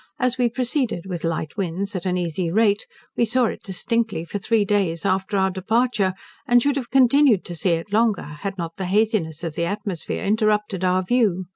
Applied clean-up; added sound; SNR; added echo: none; none; none; none.